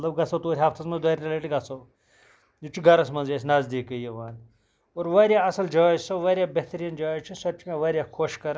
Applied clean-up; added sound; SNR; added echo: none; none; none; none.